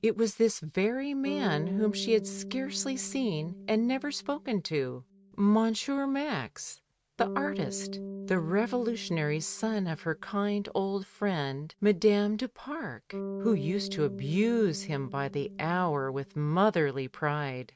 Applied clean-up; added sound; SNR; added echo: neural mask model RNNoise.